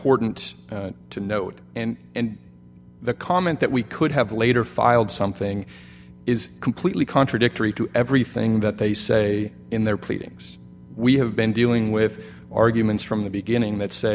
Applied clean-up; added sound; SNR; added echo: none; none; none; none.